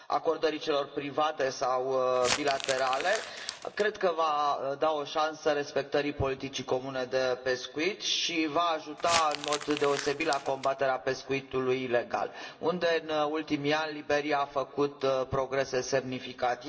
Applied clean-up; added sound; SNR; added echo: none; Crumpling, crinkling; 7 dB; reverberation time 1.6 s.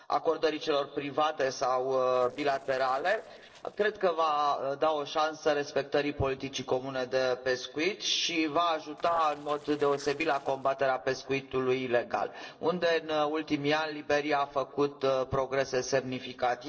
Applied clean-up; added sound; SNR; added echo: neural separator model SepFormer DNS4.